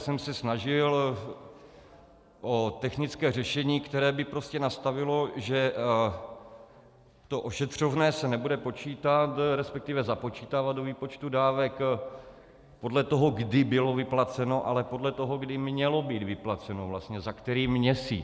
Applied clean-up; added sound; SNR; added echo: none; none; none; none.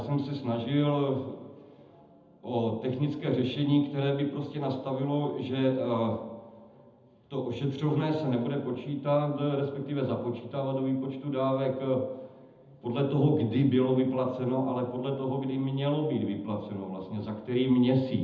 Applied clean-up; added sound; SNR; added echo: none; none; none; reverberation time 0.8 s.